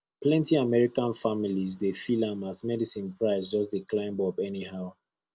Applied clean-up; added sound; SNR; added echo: none; none; none; none.